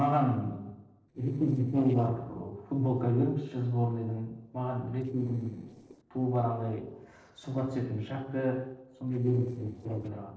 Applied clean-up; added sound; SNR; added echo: neural separator model SepFormer DNS4.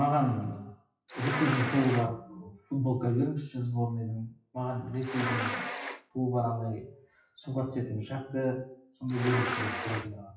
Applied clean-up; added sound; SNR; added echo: classical method WPE with log-MMSE.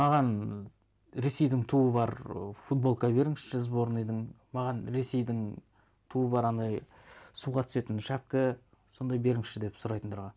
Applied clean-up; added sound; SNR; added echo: none; none; none; none.